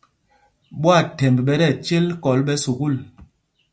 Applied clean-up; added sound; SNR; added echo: none; none; none; none.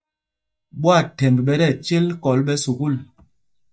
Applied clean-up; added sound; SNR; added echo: neural mask model DeepFilterNet 3.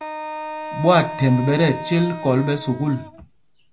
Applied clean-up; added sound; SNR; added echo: none; Wind instrument, woodwind instrument; 11 dB; none.